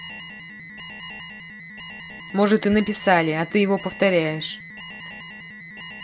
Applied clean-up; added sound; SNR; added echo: none; Alarm; 14 dB; none.